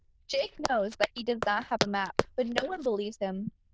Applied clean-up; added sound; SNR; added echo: neural diffusion model UNIVERSE++.